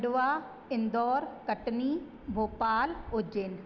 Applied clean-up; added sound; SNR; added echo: none; none; none; none.